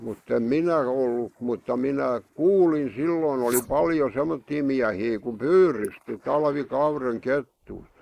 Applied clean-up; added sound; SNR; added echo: neural mask model Resemble Enhance denoiser.